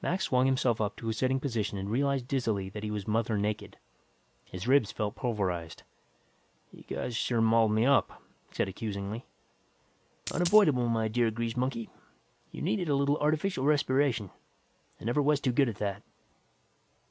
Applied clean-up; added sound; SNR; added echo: none; Coin (dropping); 10 dB; none.